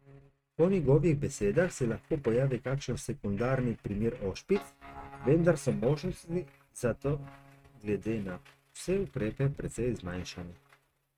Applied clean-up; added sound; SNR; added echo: neural mask model RNNoise.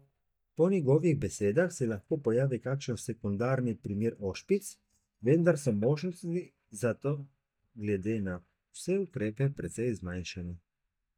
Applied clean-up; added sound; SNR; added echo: neural mask model DeepFilterNet 3.